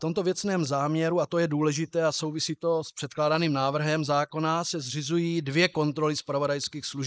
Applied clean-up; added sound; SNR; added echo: neural mask model Resemble Enhance denoiser.